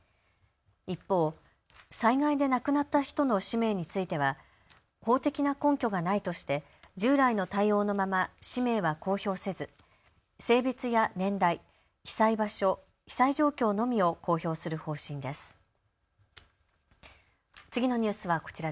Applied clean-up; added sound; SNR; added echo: none; none; none; none.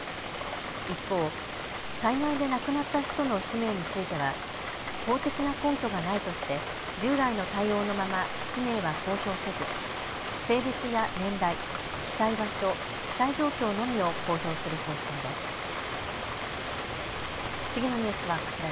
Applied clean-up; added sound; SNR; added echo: none; Rain; 3 dB; none.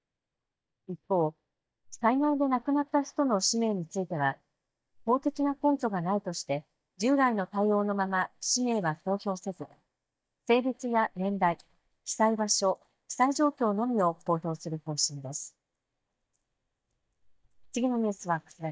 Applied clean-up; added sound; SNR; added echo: neural mask model DeepFilterNet 3.